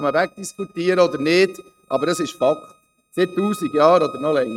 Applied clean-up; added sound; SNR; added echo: neural mask model RNNoise.